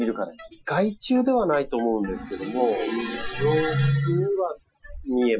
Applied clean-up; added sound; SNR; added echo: classical method Wiener filter.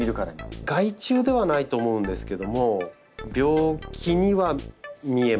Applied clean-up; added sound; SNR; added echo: none; none; none; none.